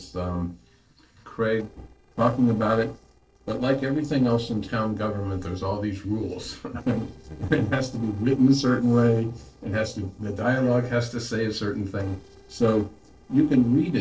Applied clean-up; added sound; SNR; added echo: neural separator model SepFormer DNS4.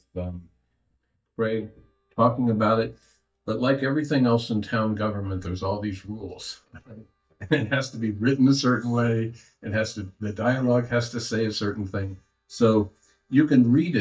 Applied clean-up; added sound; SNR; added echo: neural mask model DeepFilterNet 3.